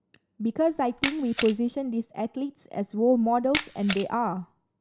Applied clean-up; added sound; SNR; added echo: none; Camera; 1 dB; none.